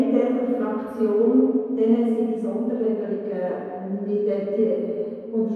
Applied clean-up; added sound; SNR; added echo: none; none; none; reverberation time 2.2 s.